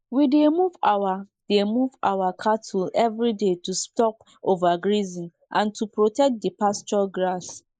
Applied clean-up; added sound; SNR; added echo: neural mask model Resemble Enhance denoiser.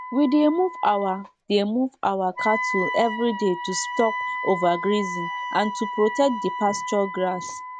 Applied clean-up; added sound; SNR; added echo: none; Wind instrument, woodwind instrument; 7 dB; none.